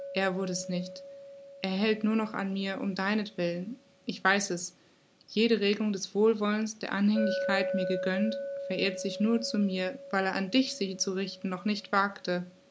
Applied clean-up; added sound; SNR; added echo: none; Chink, clink; 10 dB; none.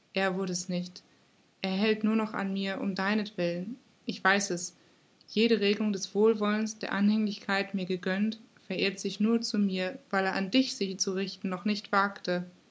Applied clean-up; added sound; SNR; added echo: none; none; none; none.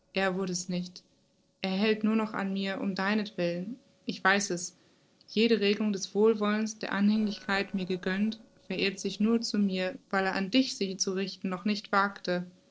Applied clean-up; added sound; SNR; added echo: neural separator model SepFormer DNS4.